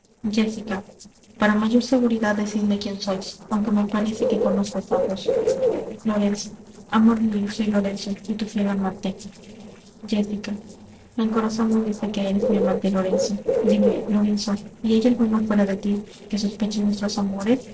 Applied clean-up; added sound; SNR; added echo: neural separator model SepFormer DNS4.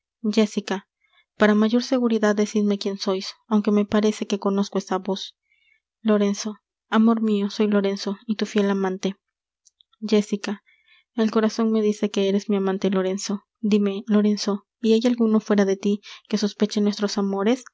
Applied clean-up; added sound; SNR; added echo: none; none; none; none.